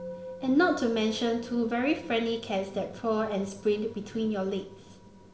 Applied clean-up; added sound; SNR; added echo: none; Musical instrument; 17 dB; none.